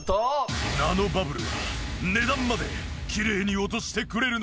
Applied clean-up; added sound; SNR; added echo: none; Bird; 19 dB; none.